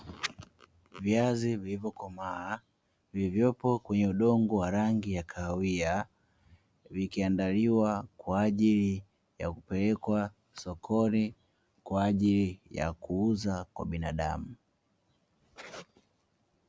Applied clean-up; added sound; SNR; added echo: none; none; none; none.